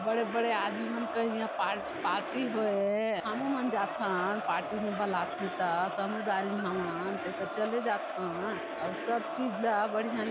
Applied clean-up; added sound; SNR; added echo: none; Crowd; 5 dB; none.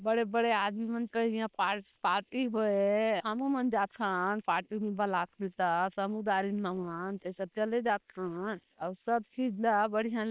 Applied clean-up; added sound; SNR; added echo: neural separator model SepFormer WHAM!.